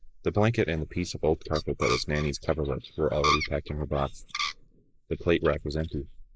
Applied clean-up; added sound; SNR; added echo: neural mask model Resemble Enhance denoiser.